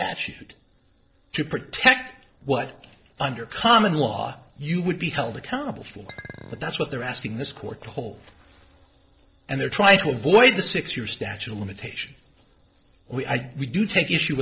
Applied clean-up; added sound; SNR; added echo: neural separator model SepFormer DNS4.